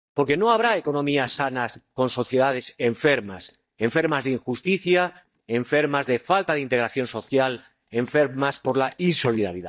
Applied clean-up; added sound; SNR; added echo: neural mask model DeepFilterNet 3.